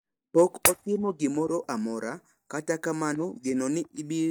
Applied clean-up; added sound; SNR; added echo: neural mask model DeepFilterNet 3.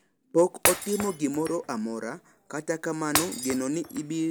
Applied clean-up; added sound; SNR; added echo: none; Shatter; 5 dB; none.